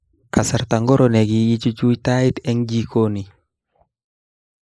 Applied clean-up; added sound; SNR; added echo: neural mask model Resemble Enhance denoiser.